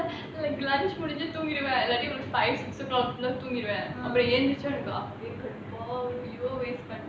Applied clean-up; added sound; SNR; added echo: none; none; none; none.